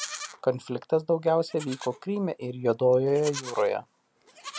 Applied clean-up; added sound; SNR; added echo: none; Livestock, farm animals, working animals; 16 dB; none.